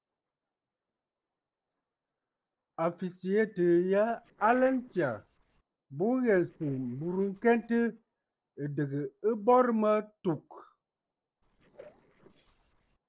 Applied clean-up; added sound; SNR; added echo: neural separator model SepFormer DNS4.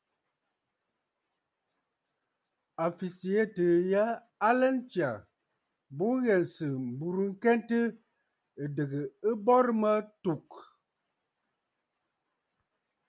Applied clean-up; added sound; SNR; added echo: none; none; none; none.